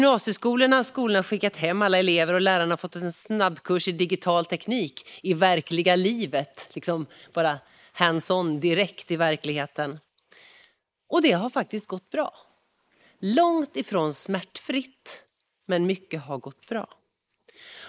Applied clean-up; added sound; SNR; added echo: neural mask model Resemble Enhance denoiser.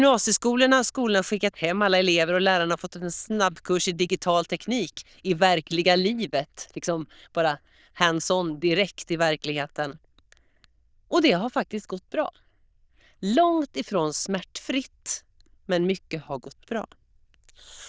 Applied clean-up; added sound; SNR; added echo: neural diffusion model UNIVERSE++.